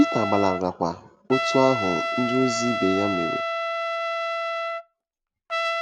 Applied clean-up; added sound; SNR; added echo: none; Trumpet; 2 dB; none.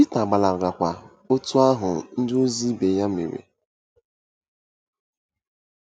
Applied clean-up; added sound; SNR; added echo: none; none; none; none.